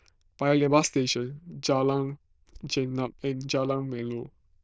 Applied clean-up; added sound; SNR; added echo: neural diffusion model UNIVERSE++.